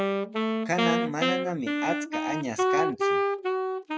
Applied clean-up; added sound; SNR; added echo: neural mask model RNNoise.